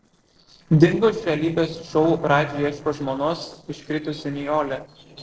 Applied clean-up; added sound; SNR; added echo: neural separator model SepFormer DNS4.